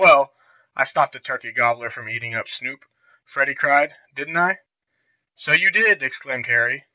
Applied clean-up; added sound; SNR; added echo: none; none; none; none.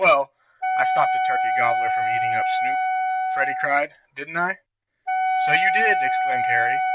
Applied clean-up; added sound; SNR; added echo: none; Wind instrument, woodwind instrument; -2 dB; none.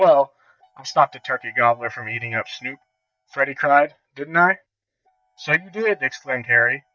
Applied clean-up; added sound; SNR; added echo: neural mask model DeepFilterNet 3.